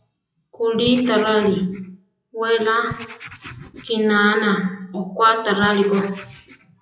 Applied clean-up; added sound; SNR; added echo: classical method WPE with log-MMSE.